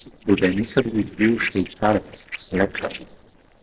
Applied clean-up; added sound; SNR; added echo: neural separator model SepFormer DNS4.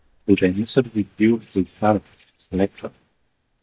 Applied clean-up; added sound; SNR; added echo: neural mask model DeepFilterNet 3.